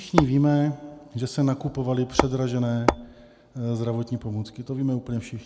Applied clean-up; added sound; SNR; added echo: none; Tap / Hammer; 0 dB; none.